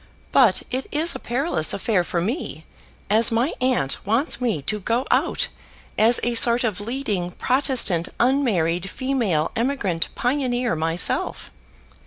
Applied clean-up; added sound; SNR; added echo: none; none; none; none.